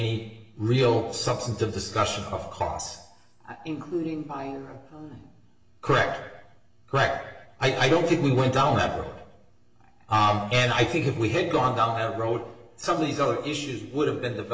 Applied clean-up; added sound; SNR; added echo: none; none; none; reverberation time 0.9 s.